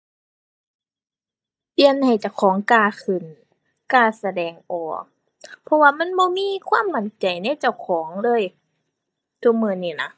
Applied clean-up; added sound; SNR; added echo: neural mask model DeepFilterNet 3.